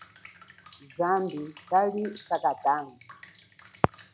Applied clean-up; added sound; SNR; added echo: none; Drip; 20 dB; none.